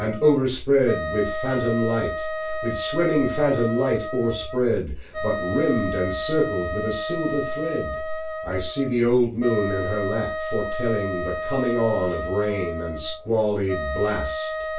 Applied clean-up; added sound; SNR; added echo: none; Wind instrument, woodwind instrument; 6 dB; reverberation time 0.2 s.